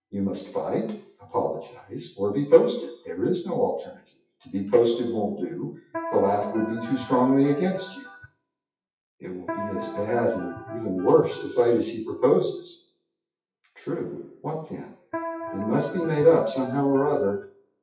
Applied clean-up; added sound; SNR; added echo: classical method WPE with log-MMSE.